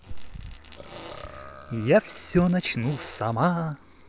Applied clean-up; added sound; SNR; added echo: none; Fart + Burping, eructation; 19 dB; none.